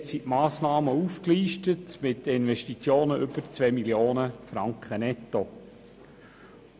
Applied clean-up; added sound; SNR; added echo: none; none; none; none.